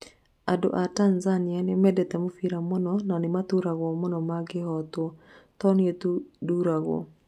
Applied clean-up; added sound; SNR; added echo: none; none; none; none.